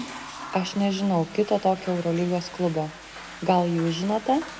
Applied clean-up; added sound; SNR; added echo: none; Toilet flush / Water; 15 dB; reverberation time 1.5 s.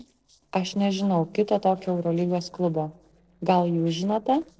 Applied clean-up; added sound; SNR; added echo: neural separator model SepFormer DNS4.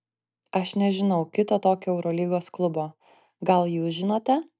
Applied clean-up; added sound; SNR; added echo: none; none; none; none.